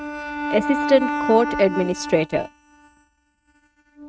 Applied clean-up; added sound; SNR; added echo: neural mask model RNNoise.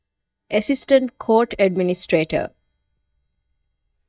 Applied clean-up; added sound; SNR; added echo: neural mask model DeepFilterNet 3.